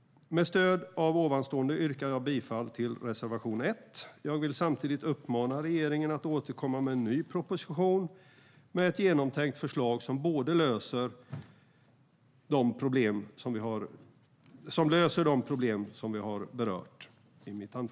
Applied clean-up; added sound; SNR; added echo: none; none; none; none.